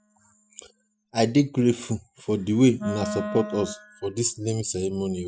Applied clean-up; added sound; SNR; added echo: classical method spectral subtraction.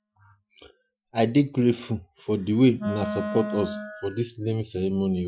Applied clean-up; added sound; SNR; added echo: classical method Wiener filter.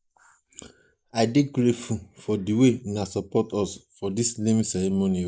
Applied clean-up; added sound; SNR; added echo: neural mask model Resemble Enhance denoiser.